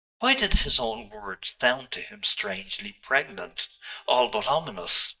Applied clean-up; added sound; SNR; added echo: neural mask model DeepFilterNet 3.